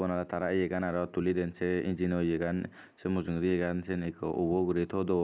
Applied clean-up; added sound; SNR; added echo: none; none; none; none.